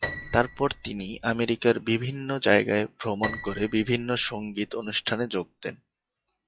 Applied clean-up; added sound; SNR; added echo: classical method log-MMSE.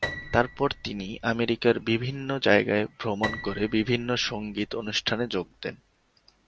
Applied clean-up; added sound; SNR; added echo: none; Piano; 14 dB; none.